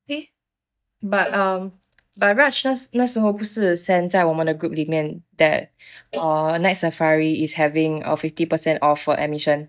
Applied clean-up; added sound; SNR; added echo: neural mask model DeepFilterNet 3.